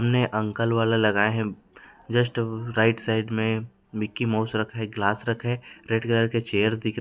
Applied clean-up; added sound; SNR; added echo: none; none; none; none.